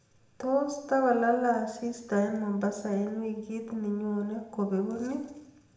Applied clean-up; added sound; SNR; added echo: none; none; none; reverberation time 0.8 s.